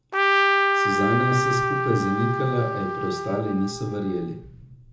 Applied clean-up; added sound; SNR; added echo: none; Trumpet; -2 dB; reverberation time 0.6 s.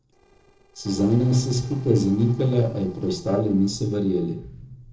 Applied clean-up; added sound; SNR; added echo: neural separator model SepFormer DNS4.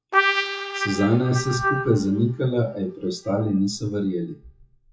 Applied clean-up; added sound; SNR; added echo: classical method WPE with log-MMSE.